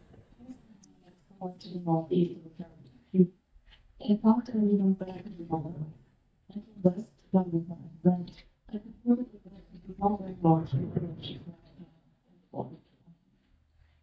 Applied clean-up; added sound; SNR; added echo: neural mask model DeepFilterNet 3.